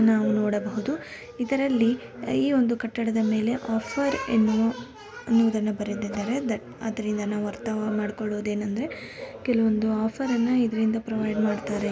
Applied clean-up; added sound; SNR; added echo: none; none; none; none.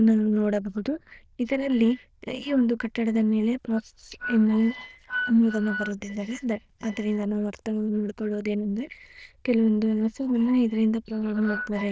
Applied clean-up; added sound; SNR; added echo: neural diffusion model UNIVERSE++.